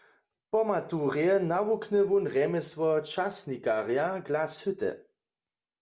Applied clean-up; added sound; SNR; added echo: none; none; none; none.